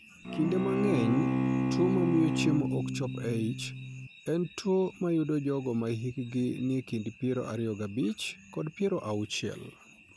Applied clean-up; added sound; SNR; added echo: none; Bowed string instrument; 0 dB; none.